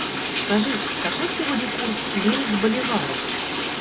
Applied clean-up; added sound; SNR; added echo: none; Bathtub (filling or washing); -1 dB; none.